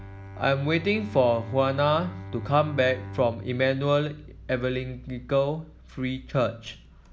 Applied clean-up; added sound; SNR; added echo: none; Bowed string instrument; 15 dB; none.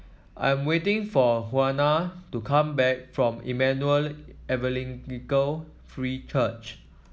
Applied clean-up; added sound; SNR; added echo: none; none; none; none.